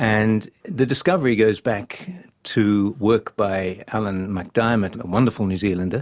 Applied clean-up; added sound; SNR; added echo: none; none; none; none.